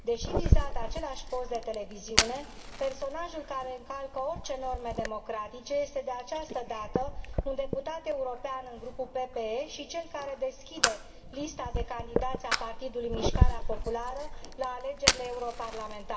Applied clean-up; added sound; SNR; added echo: none; Fire; -3 dB; reverberation time 1.7 s.